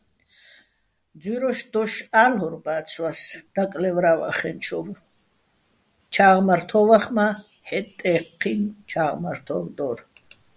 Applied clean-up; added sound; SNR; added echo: none; none; none; none.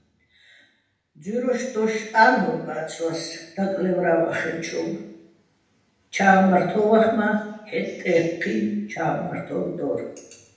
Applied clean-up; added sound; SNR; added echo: none; none; none; reverberation time 0.8 s.